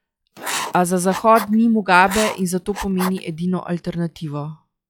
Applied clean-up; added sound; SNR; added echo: classical method log-MMSE.